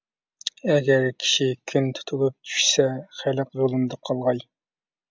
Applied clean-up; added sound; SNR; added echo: none; none; none; none.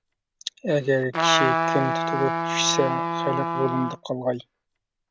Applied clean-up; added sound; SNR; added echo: none; Trumpet; 0 dB; none.